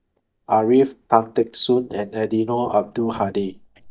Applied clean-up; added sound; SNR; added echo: neural mask model DeepFilterNet 3.